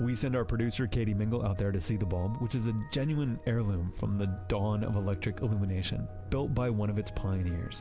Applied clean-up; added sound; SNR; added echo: none; none; none; none.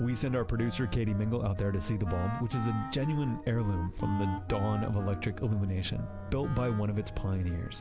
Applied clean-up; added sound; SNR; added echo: none; Wind instrument, woodwind instrument; 12 dB; none.